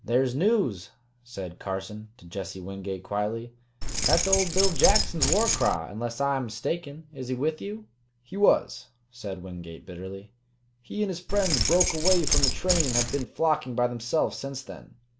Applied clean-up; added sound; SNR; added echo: none; Keys jangling; -4 dB; none.